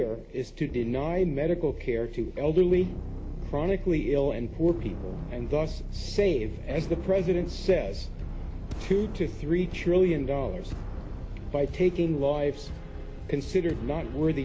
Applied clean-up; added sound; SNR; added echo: none; none; none; none.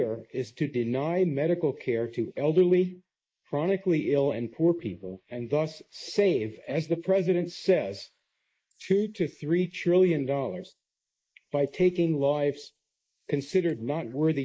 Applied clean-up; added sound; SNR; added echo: neural mask model Resemble Enhance denoiser.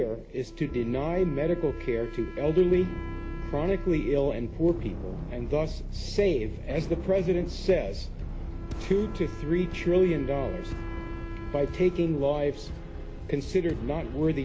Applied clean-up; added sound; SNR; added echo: none; Wind instrument, woodwind instrument; 18 dB; none.